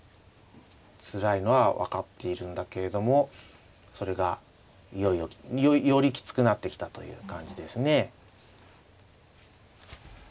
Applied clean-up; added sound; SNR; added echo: none; none; none; none.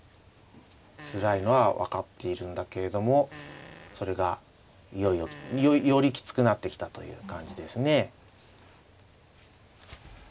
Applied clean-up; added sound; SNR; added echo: none; Fart; 20 dB; none.